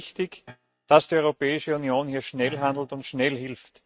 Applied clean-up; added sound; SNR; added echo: neural mask model RNNoise.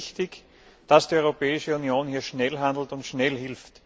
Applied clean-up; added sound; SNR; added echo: none; none; none; none.